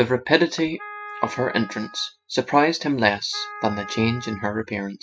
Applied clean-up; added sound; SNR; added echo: classical method spectral subtraction.